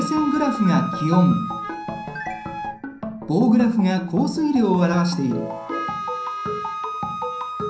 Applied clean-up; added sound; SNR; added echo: none; Wind instrument, woodwind instrument; 10 dB; reverberation time 0.6 s.